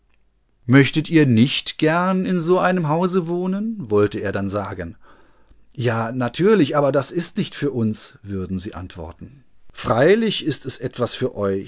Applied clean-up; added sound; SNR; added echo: none; none; none; none.